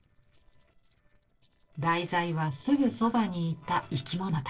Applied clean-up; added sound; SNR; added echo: neural separator model SepFormer DNS4.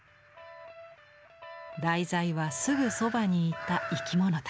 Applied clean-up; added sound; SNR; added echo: none; none; none; none.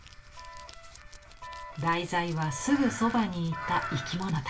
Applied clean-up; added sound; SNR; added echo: none; Crumpling, crinkling; 18 dB; reverberation time 0.2 s.